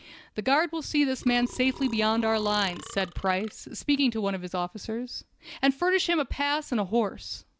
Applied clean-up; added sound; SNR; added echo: none; Burping, eructation; 17 dB; none.